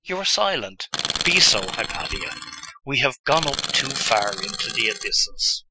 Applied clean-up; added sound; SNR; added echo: classical method Wiener filter.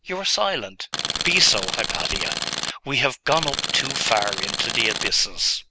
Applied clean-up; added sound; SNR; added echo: none; Tools; 3 dB; none.